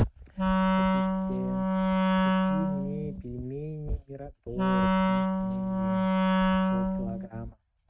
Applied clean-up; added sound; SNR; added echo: neural mask model RNNoise.